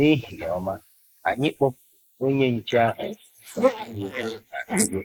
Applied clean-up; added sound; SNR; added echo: neural mask model Resemble Enhance denoiser.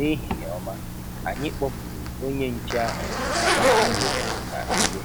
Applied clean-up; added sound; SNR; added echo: none; Zipper (clothing); -5 dB; none.